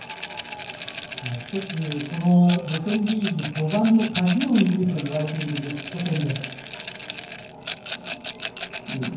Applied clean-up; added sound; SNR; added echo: none; Rattle; 5 dB; reverberation time 0.9 s.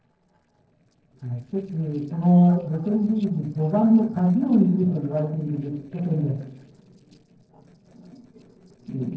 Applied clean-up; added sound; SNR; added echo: neural separator model SepFormer DNS4.